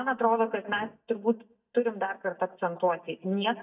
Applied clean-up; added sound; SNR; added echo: neural mask model DeepFilterNet 3.